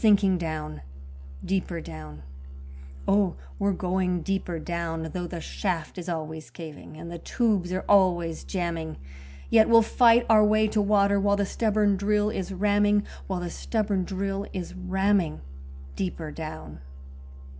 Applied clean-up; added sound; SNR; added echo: none; Musical instrument; 13 dB; none.